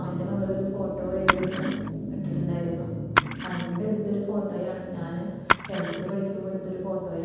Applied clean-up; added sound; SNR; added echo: none; Splash, splatter; 2 dB; reverberation time 1.2 s.